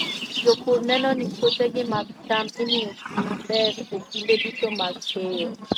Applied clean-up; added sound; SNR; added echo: neural mask model RNNoise.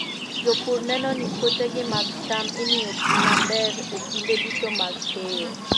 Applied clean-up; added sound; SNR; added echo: none; Livestock, farm animals, working animals; -2 dB; none.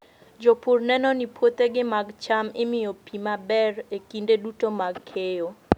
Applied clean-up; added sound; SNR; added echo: none; none; none; none.